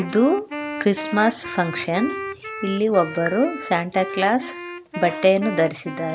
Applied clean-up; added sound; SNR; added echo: none; Wind instrument, woodwind instrument; 11 dB; none.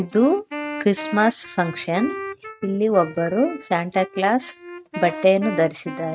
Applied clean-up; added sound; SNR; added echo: neural mask model RNNoise.